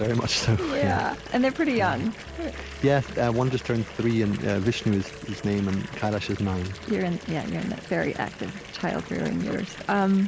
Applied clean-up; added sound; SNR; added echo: none; Fill (with liquid) / Bathtub (filling or washing) / Water tap, faucet; 15 dB; none.